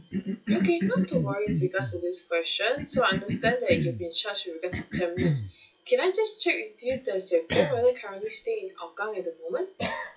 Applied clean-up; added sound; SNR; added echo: classical method WPE with log-MMSE.